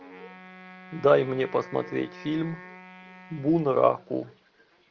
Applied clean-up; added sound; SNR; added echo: none; Wind instrument, woodwind instrument; 19 dB; none.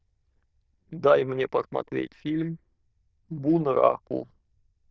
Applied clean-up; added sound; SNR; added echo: neural diffusion model UNIVERSE++.